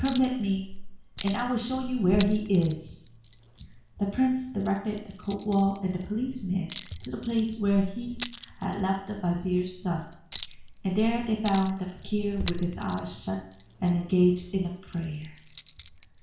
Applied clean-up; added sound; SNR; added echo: none; Chink, clink; 12 dB; reverberation time 0.6 s.